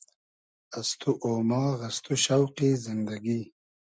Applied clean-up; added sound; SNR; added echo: none; none; none; none.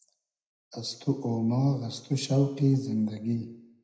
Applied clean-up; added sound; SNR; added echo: none; none; none; reverberation time 0.8 s.